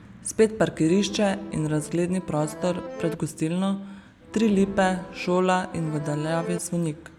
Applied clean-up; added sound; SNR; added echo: none; Accordion; 13 dB; none.